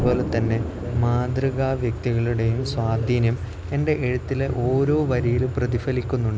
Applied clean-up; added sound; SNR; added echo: none; Explosion; 14 dB; none.